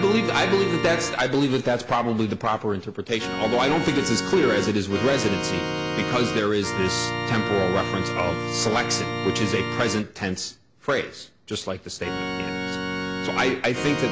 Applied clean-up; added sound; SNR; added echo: none; Organ; 5 dB; none.